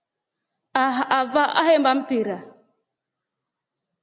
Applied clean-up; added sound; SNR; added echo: none; none; none; none.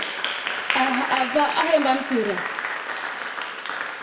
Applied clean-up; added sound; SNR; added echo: none; Applause; 2 dB; reverberation time 0.2 s.